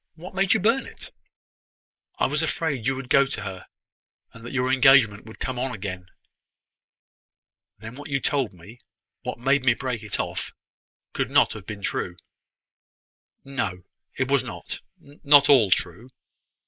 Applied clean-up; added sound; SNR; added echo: neural mask model Resemble Enhance denoiser.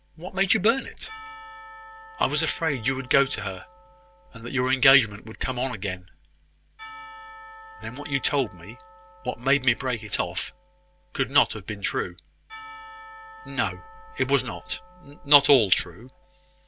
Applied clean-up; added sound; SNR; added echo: none; Percussion; 19 dB; none.